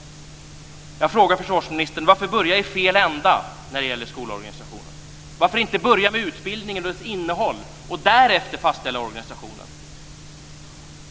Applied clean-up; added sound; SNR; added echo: none; none; none; none.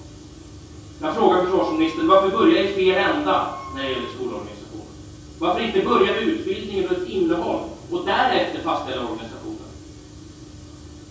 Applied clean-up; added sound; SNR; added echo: none; Wind instrument, woodwind instrument; 18 dB; reverberation time 0.6 s.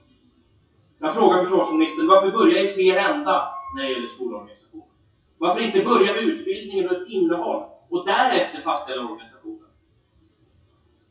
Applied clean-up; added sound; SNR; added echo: classical method WPE with log-MMSE.